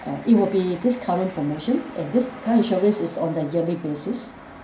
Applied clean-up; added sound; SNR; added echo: none; Train; 19 dB; reverberation time 0.5 s.